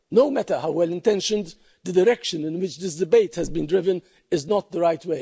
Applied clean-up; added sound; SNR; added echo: none; none; none; none.